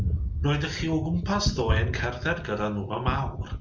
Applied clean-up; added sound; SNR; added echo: none; Gunshot, gunfire; 1 dB; none.